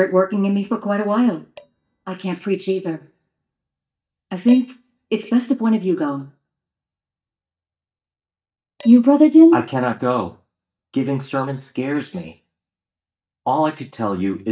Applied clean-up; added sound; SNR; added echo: neural mask model DeepFilterNet 3.